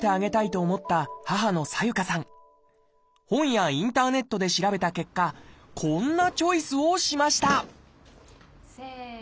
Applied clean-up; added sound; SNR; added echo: none; none; none; none.